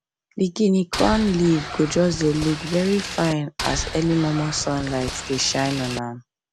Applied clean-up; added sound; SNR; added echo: none; Boat, Water vehicle; 9 dB; none.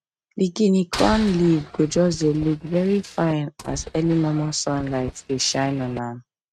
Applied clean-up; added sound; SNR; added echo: neural mask model RNNoise.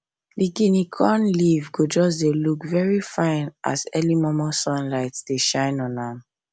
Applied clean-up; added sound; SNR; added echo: none; none; none; none.